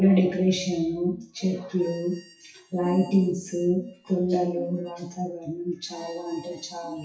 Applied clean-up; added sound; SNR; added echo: classical method WPE with log-MMSE.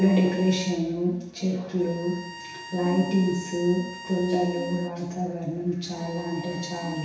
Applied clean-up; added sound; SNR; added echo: none; Bowed string instrument; 16 dB; reverberation time 0.9 s.